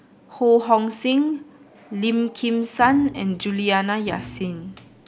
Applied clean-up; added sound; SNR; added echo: none; Thump, thud; 18 dB; none.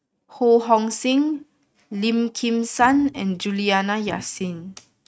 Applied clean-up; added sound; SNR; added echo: neural mask model RNNoise.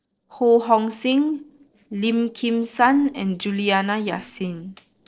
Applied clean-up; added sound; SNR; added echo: neural separator model SepFormer DNS4.